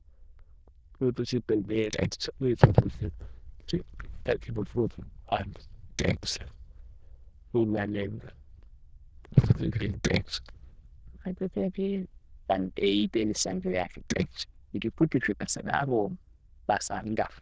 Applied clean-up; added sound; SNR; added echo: neural diffusion model UNIVERSE++.